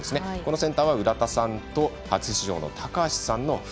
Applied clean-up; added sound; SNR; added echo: none; none; none; none.